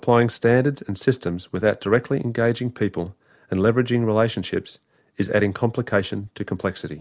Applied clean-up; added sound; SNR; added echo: none; none; none; none.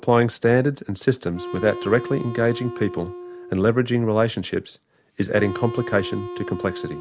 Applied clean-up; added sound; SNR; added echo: none; Wind instrument, woodwind instrument; 12 dB; none.